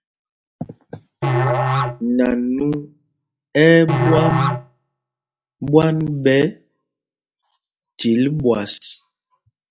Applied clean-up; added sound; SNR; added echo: classical method log-MMSE.